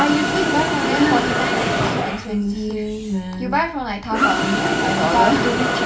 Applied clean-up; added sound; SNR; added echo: none; Mechanisms; 0 dB; reverberation time 0.2 s.